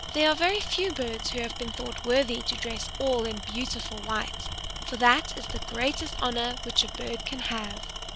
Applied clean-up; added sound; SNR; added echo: none; Tools; 7 dB; none.